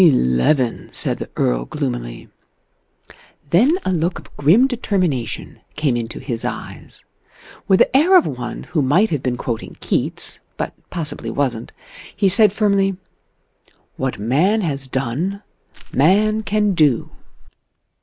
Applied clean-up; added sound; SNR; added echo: none; Crushing; 12 dB; none.